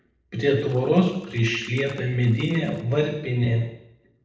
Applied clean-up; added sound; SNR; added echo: neural separator model SepFormer DNS4.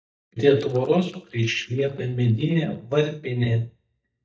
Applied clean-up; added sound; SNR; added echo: neural mask model DeepFilterNet 3.